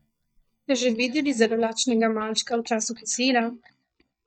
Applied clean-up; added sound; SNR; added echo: neural mask model DeepFilterNet 3.